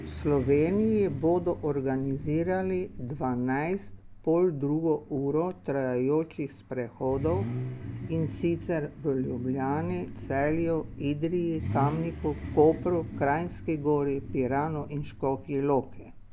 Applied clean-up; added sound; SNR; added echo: none; Idling / Accelerating, revving, vroom / Car; 10 dB; none.